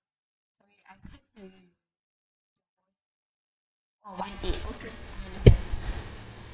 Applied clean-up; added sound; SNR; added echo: neural mask model DeepFilterNet 3.